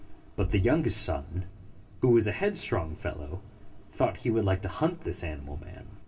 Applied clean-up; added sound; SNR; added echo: none; none; none; reverberation time 0.6 s.